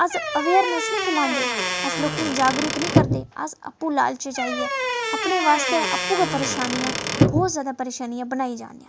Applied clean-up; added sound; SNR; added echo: none; Squeak / Wood; -1 dB; none.